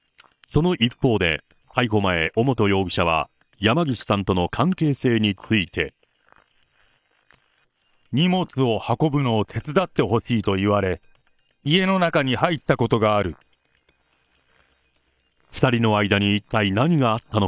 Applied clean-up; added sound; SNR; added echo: neural separator model SepFormer WHAM!.